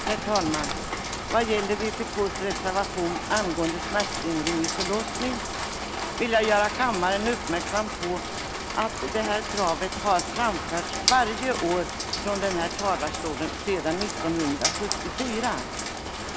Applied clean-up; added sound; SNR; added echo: none; Rain; 3 dB; none.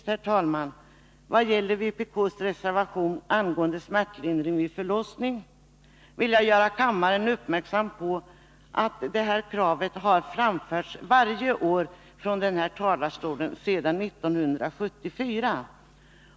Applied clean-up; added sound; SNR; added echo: none; none; none; none.